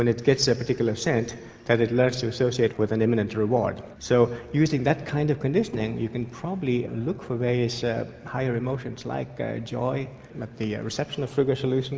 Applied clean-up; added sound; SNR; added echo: none; none; none; none.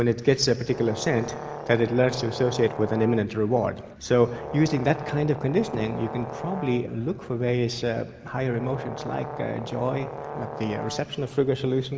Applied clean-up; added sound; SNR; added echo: none; Brass instrument; 11 dB; none.